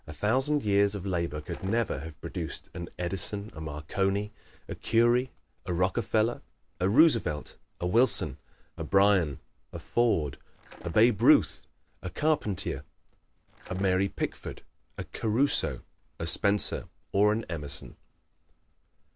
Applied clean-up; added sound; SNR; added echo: none; Skateboard; 17 dB; none.